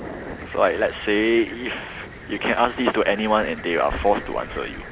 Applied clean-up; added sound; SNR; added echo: none; Cricket; 13 dB; none.